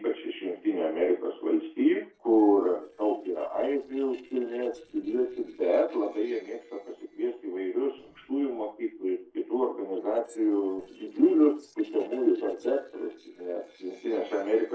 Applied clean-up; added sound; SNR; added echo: neural separator model SepFormer DNS4.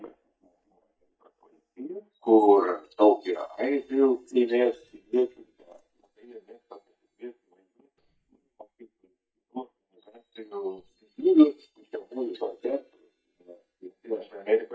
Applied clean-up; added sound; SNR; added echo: neural mask model DeepFilterNet 3.